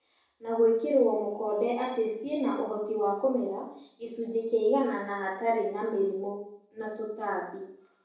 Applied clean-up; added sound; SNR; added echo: none; none; none; reverberation time 0.6 s.